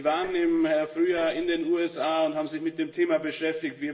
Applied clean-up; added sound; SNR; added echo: neural separator model SepFormer DNS4.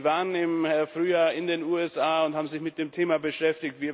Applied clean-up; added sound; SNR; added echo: none; none; none; none.